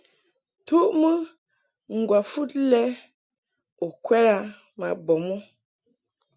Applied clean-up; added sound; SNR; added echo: none; none; none; none.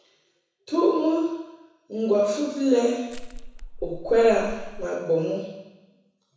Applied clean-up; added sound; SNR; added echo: none; Crushing; 10 dB; reverberation time 1.0 s.